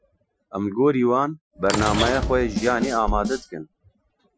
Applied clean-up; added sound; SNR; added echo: classical method Wiener filter.